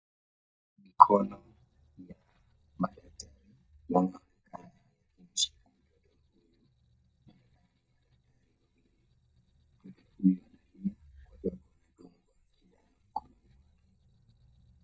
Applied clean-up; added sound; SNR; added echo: neural mask model DeepFilterNet 3.